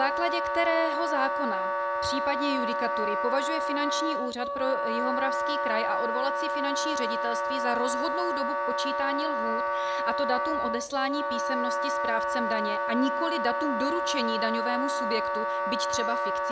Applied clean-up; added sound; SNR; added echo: none; Wind instrument, woodwind instrument; -3 dB; none.